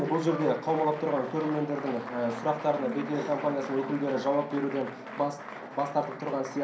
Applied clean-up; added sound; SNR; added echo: none; Applause; 12 dB; reverberation time 0.6 s.